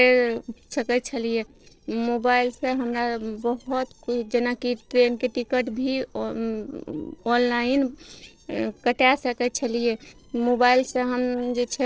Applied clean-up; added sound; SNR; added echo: neural separator model SepFormer DNS4.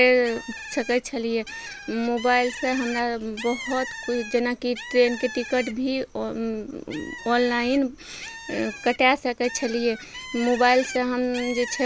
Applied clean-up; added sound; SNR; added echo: none; Bird; 14 dB; none.